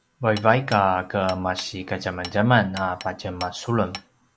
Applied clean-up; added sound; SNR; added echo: none; Hammer; 19 dB; none.